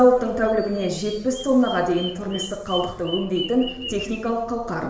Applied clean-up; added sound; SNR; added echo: none; Bird vocalization, bird call, bird song; 15 dB; reverberation time 1.3 s.